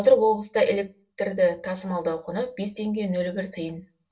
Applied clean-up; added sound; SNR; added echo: none; none; none; reverberation time 0.2 s.